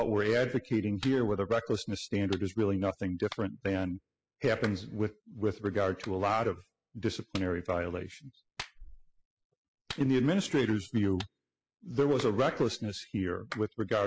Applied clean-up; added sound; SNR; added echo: classical method spectral subtraction.